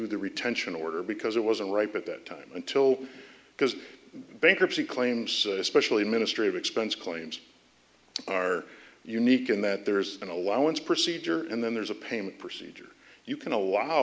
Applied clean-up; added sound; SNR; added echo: none; none; none; none.